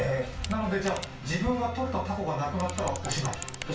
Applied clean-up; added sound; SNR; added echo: none; Camera; 10 dB; reverberation time 0.3 s.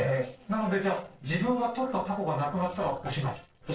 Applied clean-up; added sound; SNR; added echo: neural separator model SepFormer DNS4.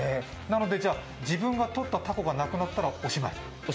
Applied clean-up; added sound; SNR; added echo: none; none; none; none.